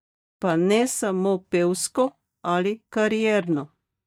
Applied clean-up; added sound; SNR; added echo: neural mask model DeepFilterNet 3.